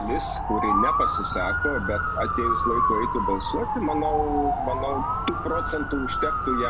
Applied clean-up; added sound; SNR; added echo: none; Motor vehicle (road) / Siren; -3 dB; none.